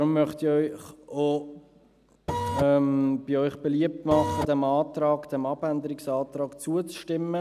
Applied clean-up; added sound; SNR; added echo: none; Printer; 2 dB; none.